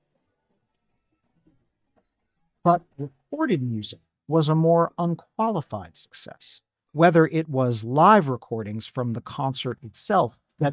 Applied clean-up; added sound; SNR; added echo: neural mask model DeepFilterNet 3.